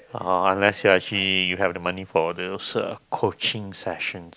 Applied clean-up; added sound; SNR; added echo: none; none; none; none.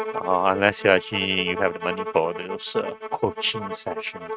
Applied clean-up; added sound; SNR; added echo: neural mask model RNNoise.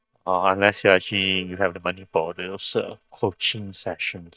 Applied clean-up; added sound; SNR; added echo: neural mask model DeepFilterNet 3.